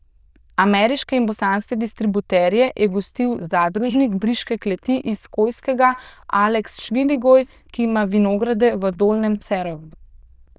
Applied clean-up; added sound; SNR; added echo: neural diffusion model UNIVERSE++.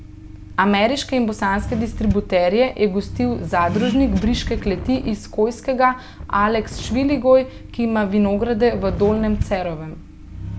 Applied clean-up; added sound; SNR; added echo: none; Accelerating, revving, vroom + Wind; 10 dB; none.